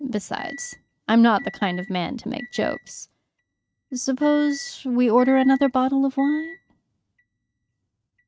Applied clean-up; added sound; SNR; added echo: neural mask model RNNoise.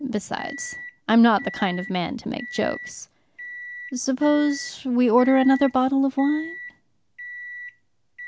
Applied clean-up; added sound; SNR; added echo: none; Microwave oven; 16 dB; none.